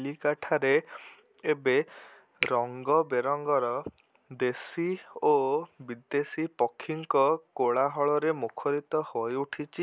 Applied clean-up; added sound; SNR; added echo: none; Finger snapping; 13 dB; none.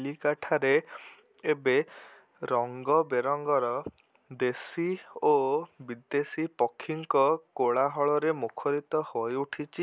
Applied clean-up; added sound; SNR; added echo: none; none; none; none.